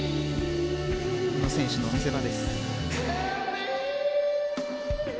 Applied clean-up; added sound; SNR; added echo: none; none; none; none.